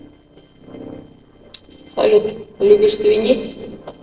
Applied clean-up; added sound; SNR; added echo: neural separator model SepFormer DNS4.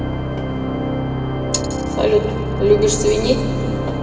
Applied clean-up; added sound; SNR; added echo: none; Organ; 1 dB; reverberation time 2.0 s.